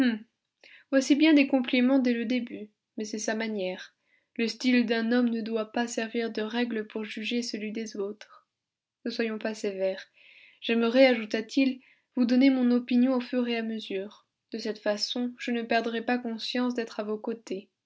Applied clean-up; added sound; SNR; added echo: none; none; none; none.